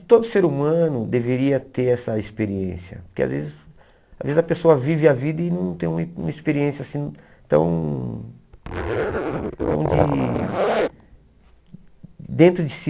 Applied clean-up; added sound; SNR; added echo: none; Zipper (clothing); 2 dB; none.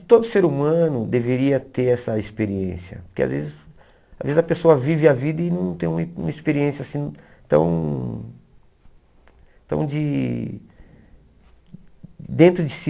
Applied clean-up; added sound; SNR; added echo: none; none; none; none.